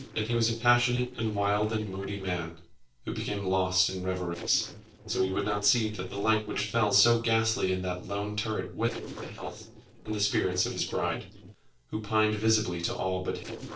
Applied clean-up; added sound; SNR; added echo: neural separator model SepFormer DNS4.